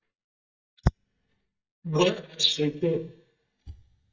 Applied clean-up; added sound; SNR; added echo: neural mask model DeepFilterNet 3.